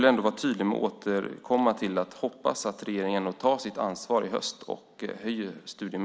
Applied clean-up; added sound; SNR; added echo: none; none; none; none.